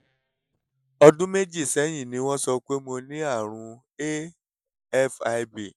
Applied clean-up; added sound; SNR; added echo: neural mask model DeepFilterNet 3.